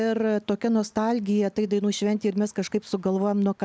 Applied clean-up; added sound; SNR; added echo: none; none; none; none.